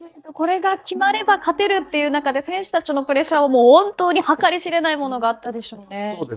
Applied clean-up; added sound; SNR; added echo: neural mask model DeepFilterNet 3.